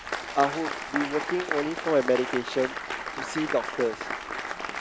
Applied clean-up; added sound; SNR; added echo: none; Applause; 4 dB; none.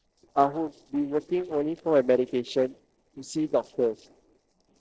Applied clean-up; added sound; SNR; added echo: neural separator model SepFormer DNS4.